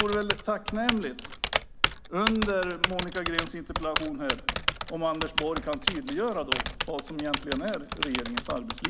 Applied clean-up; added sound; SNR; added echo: none; Typing; 0 dB; none.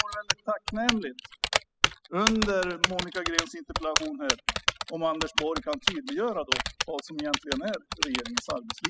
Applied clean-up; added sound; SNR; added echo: classical method spectral subtraction.